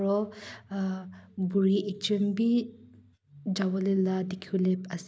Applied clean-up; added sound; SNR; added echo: none; none; none; none.